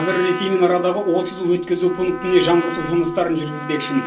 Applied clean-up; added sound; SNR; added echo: none; Trumpet; 12 dB; reverberation time 0.3 s.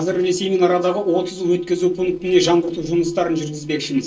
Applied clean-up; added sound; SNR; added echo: neural separator model SepFormer DNS4.